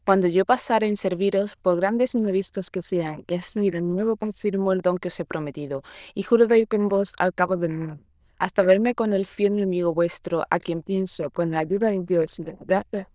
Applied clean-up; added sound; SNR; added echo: neural diffusion model UNIVERSE++.